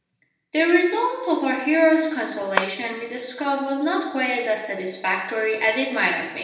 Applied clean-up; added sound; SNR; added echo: none; Clapping; 9 dB; reverberation time 0.9 s.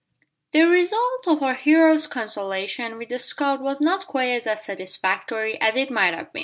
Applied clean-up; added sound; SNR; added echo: none; none; none; none.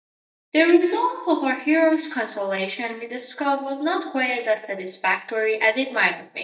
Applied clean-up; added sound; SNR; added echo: neural mask model DeepFilterNet 3.